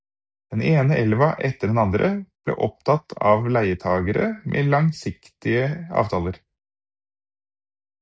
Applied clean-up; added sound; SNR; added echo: none; none; none; none.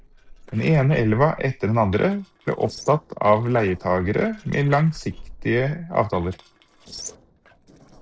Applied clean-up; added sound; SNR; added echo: neural separator model SepFormer DNS4.